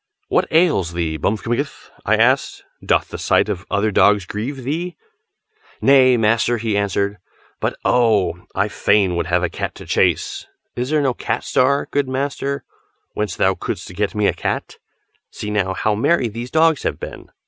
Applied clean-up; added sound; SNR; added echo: none; none; none; none.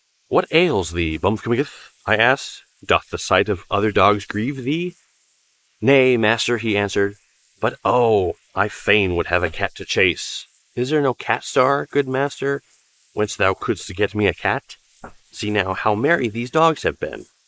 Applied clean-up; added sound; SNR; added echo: neural mask model Resemble Enhance denoiser.